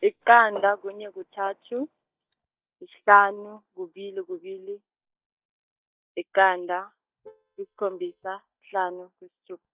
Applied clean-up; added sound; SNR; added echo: neural mask model DeepFilterNet 3.